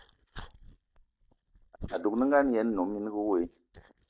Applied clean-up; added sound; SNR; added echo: neural mask model DeepFilterNet 3.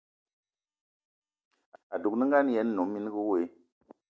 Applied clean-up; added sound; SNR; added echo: none; none; none; none.